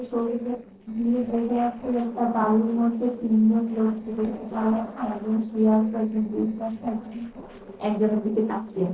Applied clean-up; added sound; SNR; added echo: neural separator model SepFormer DNS4.